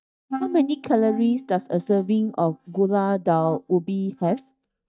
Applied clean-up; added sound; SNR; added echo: neural mask model DeepFilterNet 3.